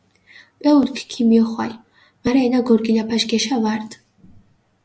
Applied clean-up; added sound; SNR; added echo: none; none; none; none.